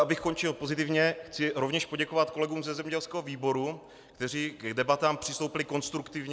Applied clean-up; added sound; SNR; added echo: none; none; none; none.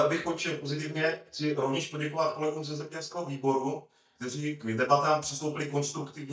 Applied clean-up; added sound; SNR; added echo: neural mask model DeepFilterNet 3.